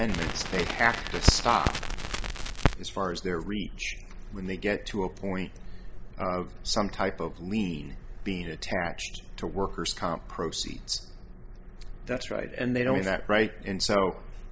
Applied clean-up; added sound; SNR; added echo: none; Crackle; -1 dB; none.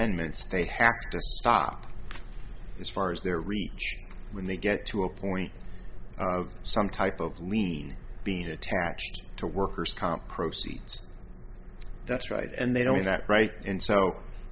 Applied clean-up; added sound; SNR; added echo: none; none; none; none.